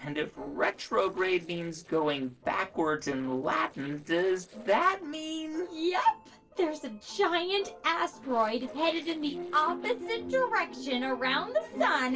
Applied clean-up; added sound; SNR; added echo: neural separator model SepFormer DNS4.